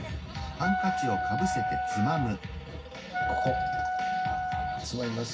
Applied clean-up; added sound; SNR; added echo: none; Wind instrument, woodwind instrument; -2 dB; reverberation time 0.4 s.